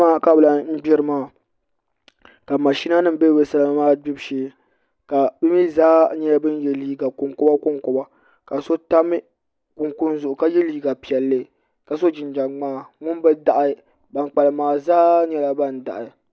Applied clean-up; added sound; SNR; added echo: none; none; none; none.